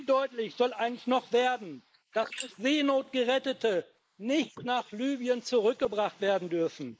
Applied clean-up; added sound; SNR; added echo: neural mask model Resemble Enhance denoiser.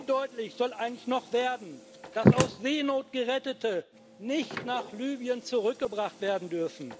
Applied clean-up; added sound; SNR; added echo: none; Slam; 3 dB; none.